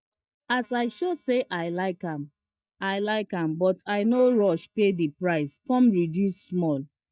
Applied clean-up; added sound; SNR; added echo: neural mask model DeepFilterNet 3.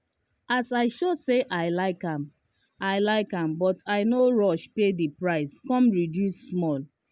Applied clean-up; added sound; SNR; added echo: none; none; none; none.